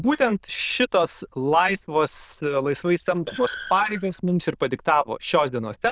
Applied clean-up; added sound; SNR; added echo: neural diffusion model UNIVERSE++.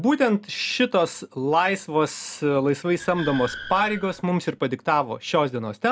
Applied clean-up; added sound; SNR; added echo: none; Car; 15 dB; none.